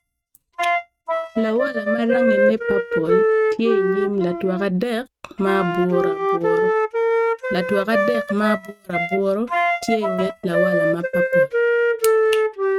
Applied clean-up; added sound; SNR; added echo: neural mask model RNNoise.